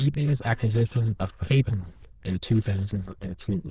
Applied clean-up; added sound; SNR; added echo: neural diffusion model UNIVERSE++.